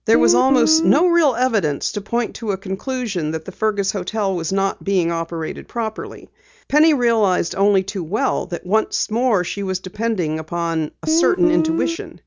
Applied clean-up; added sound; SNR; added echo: none; Guitar; 1 dB; none.